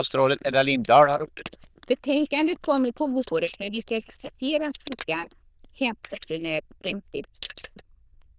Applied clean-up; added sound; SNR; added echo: neural diffusion model UNIVERSE++.